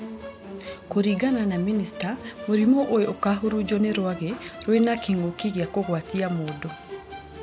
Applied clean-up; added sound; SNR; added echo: none; Musical instrument; 14 dB; none.